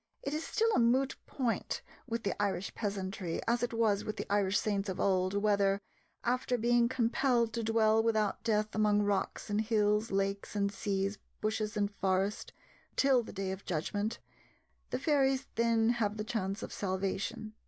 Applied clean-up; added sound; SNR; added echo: none; none; none; none.